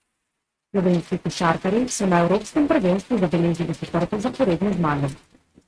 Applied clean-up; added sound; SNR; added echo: neural mask model RNNoise.